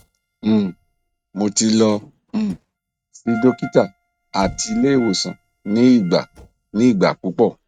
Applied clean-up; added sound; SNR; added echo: neural mask model RNNoise.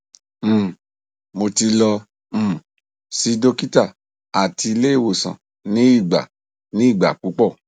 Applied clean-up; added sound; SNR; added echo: none; none; none; none.